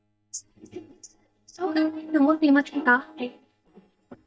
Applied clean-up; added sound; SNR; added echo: neural mask model DeepFilterNet 3.